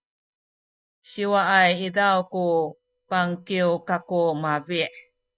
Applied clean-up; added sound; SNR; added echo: neural mask model DeepFilterNet 3.